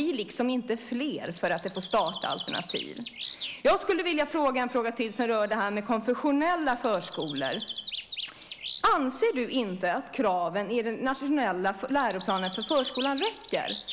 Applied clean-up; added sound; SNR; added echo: none; Bird; 13 dB; none.